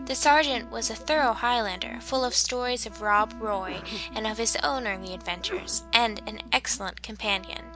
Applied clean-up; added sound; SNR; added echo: none; Trumpet + Sneeze; 15 dB; none.